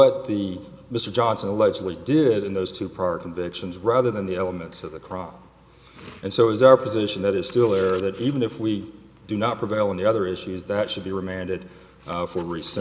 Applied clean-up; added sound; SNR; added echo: none; none; none; none.